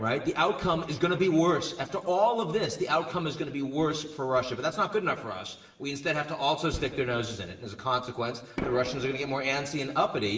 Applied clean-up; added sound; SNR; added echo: none; Fireworks; 17 dB; reverberation time 1.0 s.